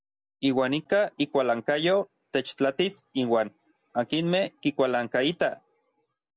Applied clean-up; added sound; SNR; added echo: none; none; none; none.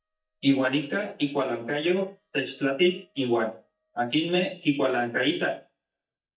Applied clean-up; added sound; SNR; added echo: neural mask model DeepFilterNet 3.